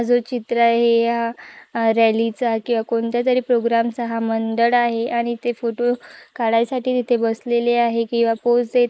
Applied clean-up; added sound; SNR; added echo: neural mask model Resemble Enhance denoiser.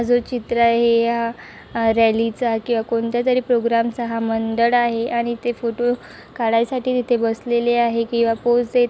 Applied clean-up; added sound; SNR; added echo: none; none; none; none.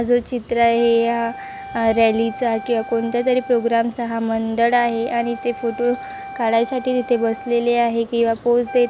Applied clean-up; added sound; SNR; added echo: none; Wind instrument, woodwind instrument; 16 dB; none.